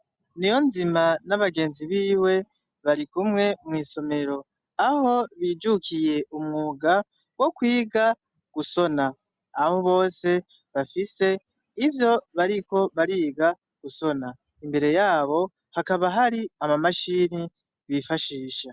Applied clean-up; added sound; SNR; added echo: none; none; none; none.